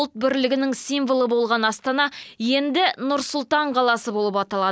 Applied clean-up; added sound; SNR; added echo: none; none; none; none.